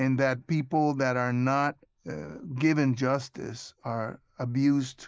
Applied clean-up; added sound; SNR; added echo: neural mask model Resemble Enhance denoiser.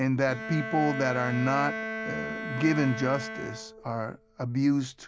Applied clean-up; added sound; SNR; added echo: none; Bowed string instrument; 8 dB; none.